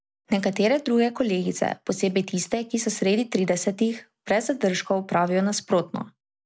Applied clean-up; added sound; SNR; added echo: none; none; none; none.